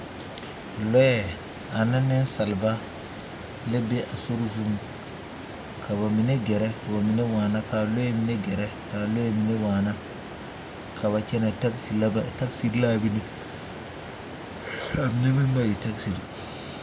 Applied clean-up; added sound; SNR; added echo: none; none; none; none.